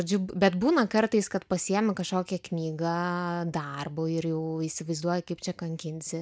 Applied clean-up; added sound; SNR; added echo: none; none; none; none.